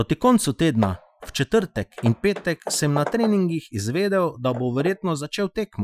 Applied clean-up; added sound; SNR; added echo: classical method Wiener filter.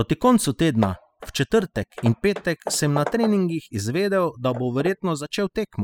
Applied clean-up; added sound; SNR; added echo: classical method spectral subtraction.